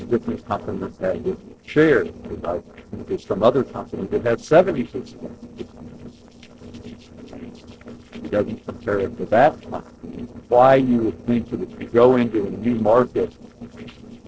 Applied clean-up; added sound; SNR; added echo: neural separator model SepFormer DNS4.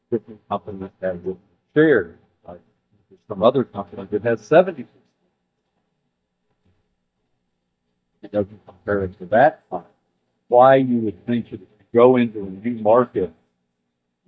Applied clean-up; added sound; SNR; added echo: neural mask model DeepFilterNet 3.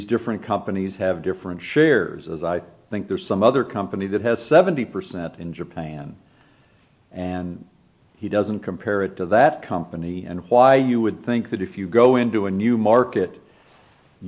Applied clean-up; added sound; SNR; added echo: none; none; none; none.